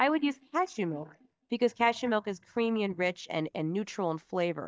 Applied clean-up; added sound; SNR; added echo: neural mask model DeepFilterNet 3.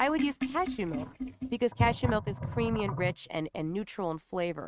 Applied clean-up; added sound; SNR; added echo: neural mask model RNNoise.